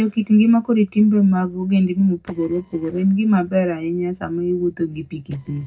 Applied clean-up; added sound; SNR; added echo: neural separator model SepFormer DNS4.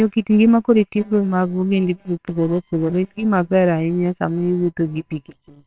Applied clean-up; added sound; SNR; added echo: neural separator model SepFormer WHAMR!.